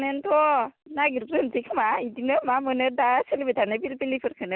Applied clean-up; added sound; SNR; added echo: none; none; none; none.